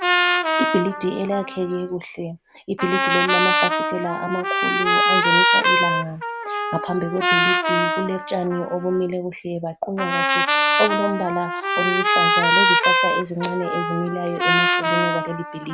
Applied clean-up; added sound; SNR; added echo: none; Trumpet; -5 dB; none.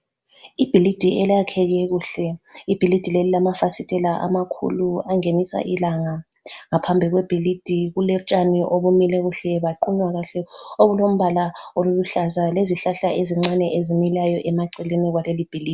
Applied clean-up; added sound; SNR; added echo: none; none; none; none.